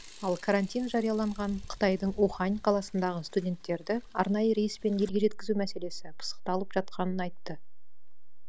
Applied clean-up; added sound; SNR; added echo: none; Mechanisms / Bicycle; 8 dB; none.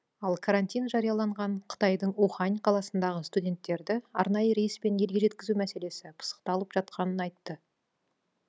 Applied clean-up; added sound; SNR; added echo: none; none; none; none.